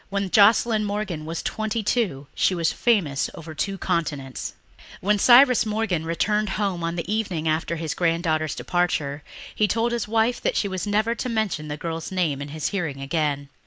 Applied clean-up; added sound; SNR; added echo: neural mask model Resemble Enhance denoiser.